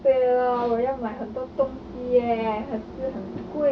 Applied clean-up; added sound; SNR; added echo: none; none; none; none.